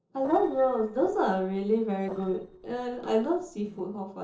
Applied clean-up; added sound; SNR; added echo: neural separator model SepFormer DNS4.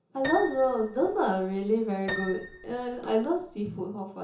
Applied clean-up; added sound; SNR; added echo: none; Piano; 12 dB; reverberation time 0.6 s.